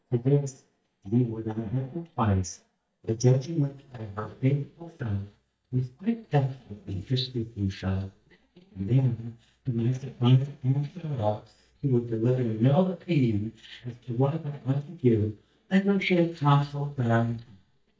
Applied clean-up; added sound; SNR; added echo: neural mask model DeepFilterNet 3.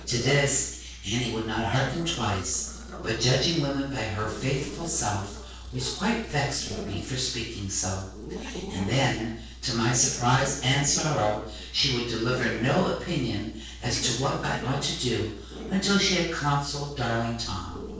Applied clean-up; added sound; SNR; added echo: neural separator model SepFormer DNS4.